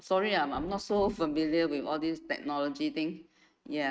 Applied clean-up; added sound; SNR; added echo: neural mask model RNNoise.